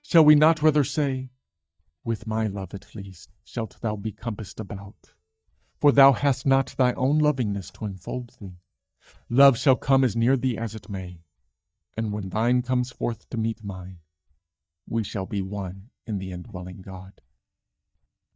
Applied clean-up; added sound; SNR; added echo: neural mask model DeepFilterNet 3.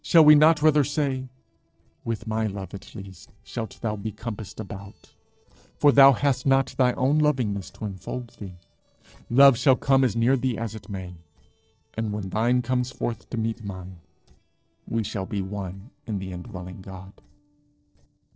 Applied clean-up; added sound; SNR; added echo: neural separator model SepFormer DNS4.